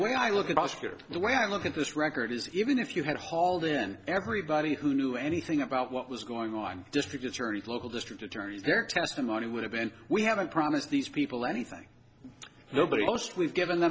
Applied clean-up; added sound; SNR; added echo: none; none; none; none.